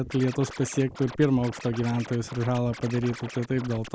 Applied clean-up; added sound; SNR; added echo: none; Scratching (performance technique); 15 dB; none.